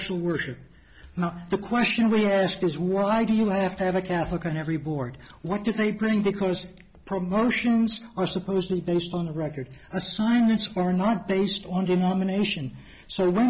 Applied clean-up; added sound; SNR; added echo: none; none; none; none.